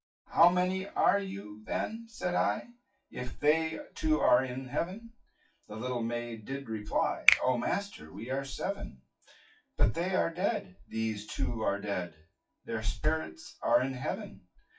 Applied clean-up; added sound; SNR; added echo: classical method WPE with log-MMSE.